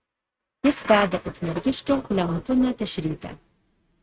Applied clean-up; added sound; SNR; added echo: neural mask model RNNoise.